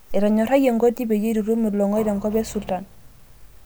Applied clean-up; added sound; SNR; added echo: none; none; none; none.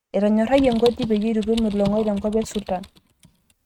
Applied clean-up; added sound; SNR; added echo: neural mask model RNNoise.